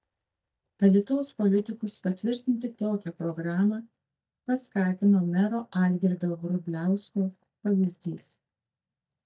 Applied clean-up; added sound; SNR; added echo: neural mask model DeepFilterNet 3.